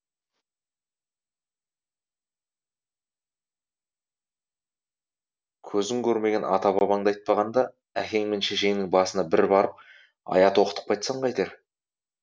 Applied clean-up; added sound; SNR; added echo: none; none; none; none.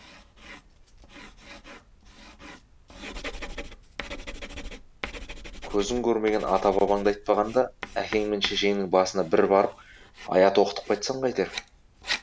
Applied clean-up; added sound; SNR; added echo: none; Writing; 13 dB; none.